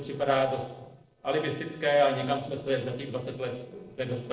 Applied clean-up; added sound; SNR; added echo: neural separator model SepFormer DNS4.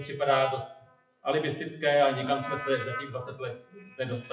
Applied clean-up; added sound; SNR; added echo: classical method WPE with log-MMSE.